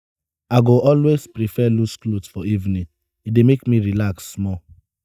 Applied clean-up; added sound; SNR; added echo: neural mask model DeepFilterNet 3.